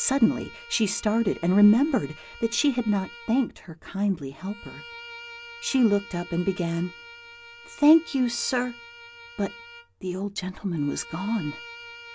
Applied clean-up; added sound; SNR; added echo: none; Bowed string instrument; 19 dB; none.